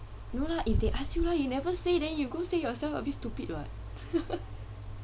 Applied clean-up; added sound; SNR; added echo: none; none; none; none.